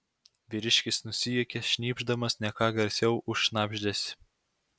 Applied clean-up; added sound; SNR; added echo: none; none; none; none.